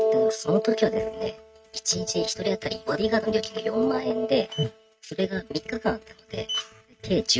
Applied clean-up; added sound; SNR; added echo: neural mask model RNNoise.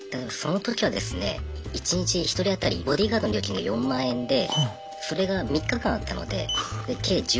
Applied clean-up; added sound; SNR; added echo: none; none; none; none.